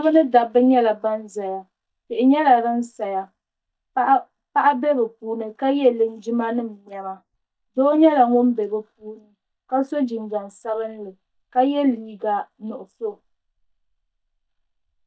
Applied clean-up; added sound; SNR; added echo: neural mask model DeepFilterNet 3.